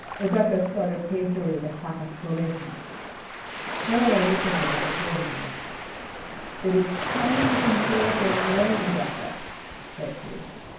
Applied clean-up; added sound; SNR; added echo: none; Waves, surf; 3 dB; reverberation time 0.9 s.